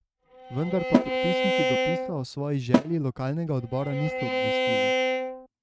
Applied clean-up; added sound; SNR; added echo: neural mask model RNNoise.